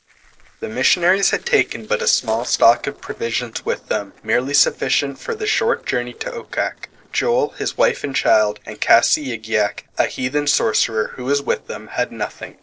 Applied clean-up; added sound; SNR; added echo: neural separator model SepFormer DNS4.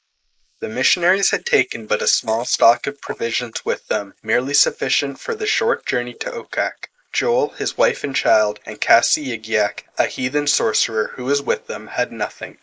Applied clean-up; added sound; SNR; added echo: neural mask model Resemble Enhance denoiser.